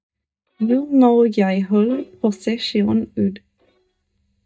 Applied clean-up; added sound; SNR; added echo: neural mask model DeepFilterNet 3.